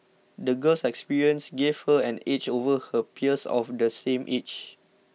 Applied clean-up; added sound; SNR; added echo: none; none; none; none.